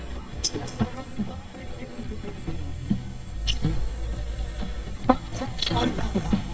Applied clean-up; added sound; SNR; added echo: neural mask model DeepFilterNet 3.